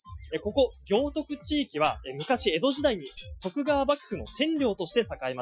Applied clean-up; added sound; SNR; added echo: classical method Wiener filter.